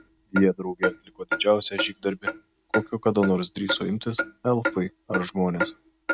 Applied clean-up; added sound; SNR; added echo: neural mask model RNNoise.